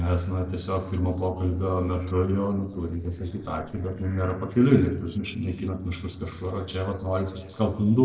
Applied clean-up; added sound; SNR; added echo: neural separator model SepFormer DNS4.